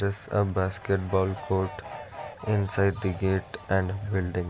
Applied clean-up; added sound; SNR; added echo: none; Fowl; 16 dB; none.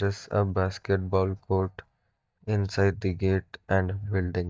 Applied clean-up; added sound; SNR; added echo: neural mask model DeepFilterNet 3.